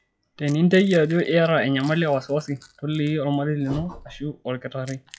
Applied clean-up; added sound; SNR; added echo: classical method log-MMSE.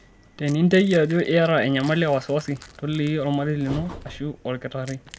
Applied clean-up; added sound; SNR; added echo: none; Train + Crack / Crushing; 20 dB; none.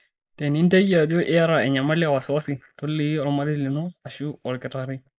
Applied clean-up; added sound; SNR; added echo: neural mask model Resemble Enhance denoiser.